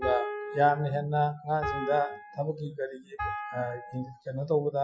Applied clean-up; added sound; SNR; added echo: classical method Wiener filter.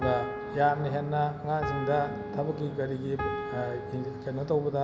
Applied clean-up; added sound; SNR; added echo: none; Piano; 7 dB; none.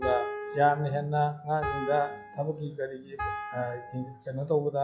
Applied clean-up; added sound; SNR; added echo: classical method log-MMSE.